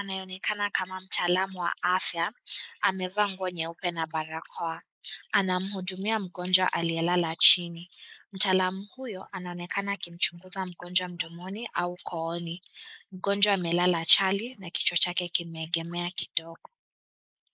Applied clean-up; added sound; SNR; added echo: neural mask model Resemble Enhance denoiser.